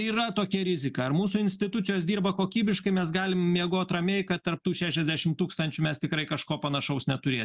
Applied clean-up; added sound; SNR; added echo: none; none; none; none.